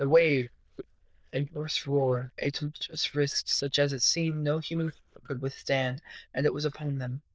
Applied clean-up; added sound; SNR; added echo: neural diffusion model UNIVERSE++.